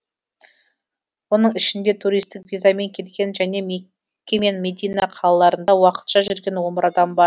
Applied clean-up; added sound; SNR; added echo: none; none; none; none.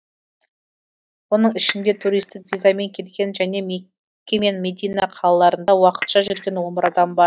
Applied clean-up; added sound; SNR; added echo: neural mask model DeepFilterNet 3.